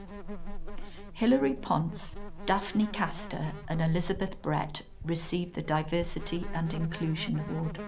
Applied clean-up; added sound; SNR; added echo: none; Insect; 8 dB; none.